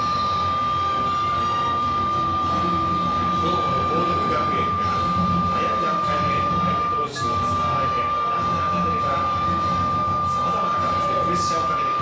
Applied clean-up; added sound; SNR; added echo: none; Wind instrument, woodwind instrument; -5 dB; reverberation time 0.7 s.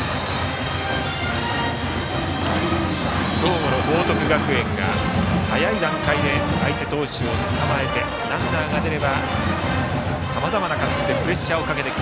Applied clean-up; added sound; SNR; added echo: none; none; none; none.